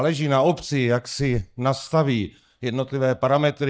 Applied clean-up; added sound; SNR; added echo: neural mask model DeepFilterNet 3.